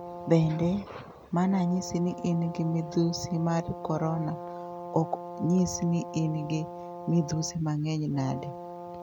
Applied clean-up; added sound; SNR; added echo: none; Brass instrument; 11 dB; none.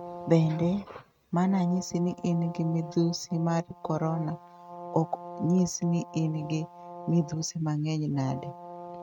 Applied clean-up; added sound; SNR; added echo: neural mask model RNNoise.